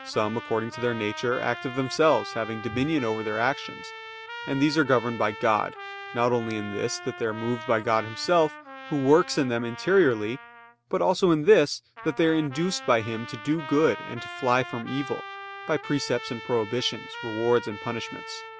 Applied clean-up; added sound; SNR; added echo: none; Trumpet; 13 dB; none.